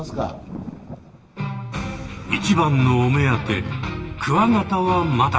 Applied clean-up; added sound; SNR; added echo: none; Thunder; 19 dB; reverberation time 1.4 s.